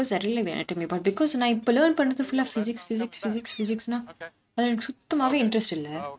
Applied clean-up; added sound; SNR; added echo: neural mask model RNNoise.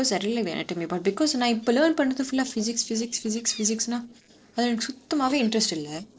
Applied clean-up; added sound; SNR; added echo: neural separator model SepFormer DNS4.